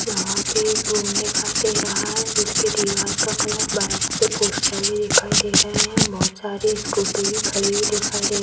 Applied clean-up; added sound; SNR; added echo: none; Writing; -3 dB; reverberation time 1.4 s.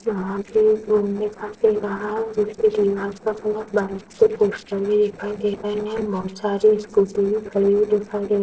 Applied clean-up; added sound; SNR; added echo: neural separator model SepFormer DNS4.